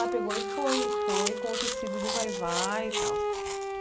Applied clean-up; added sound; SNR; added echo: none; Wind instrument, woodwind instrument + Chewing, mastication; -3 dB; none.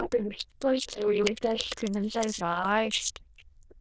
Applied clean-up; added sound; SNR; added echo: neural diffusion model UNIVERSE++.